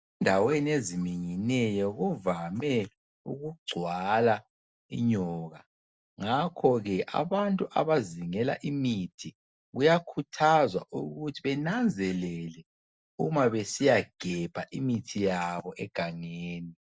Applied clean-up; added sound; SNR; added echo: none; none; none; none.